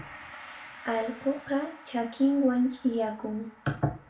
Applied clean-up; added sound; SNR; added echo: none; Gong; 19 dB; reverberation time 0.4 s.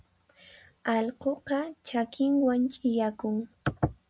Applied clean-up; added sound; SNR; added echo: none; none; none; none.